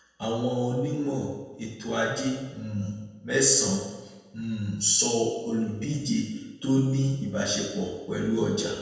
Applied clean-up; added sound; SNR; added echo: none; none; none; reverberation time 1.1 s.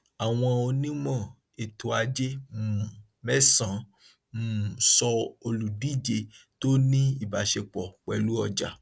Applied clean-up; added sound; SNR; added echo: none; none; none; none.